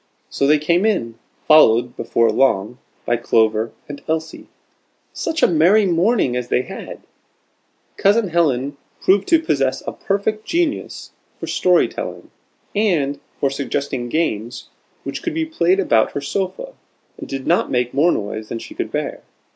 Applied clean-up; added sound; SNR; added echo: none; none; none; none.